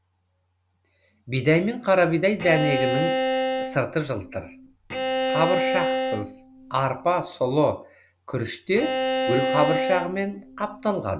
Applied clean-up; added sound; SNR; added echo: none; Bowed string instrument; 1 dB; none.